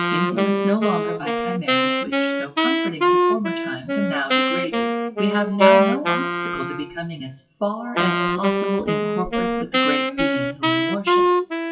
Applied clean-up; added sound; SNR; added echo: classical method WPE with log-MMSE.